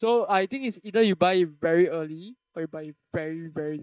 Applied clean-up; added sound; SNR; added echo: neural mask model DeepFilterNet 3.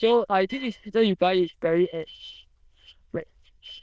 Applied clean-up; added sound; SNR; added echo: neural diffusion model UNIVERSE++.